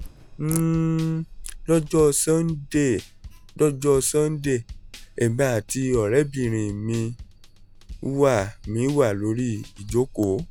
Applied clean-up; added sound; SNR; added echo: none; Alarm + Drum / Drum kit; 18 dB; none.